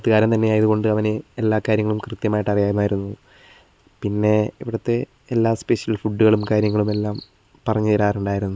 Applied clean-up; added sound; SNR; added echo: none; none; none; none.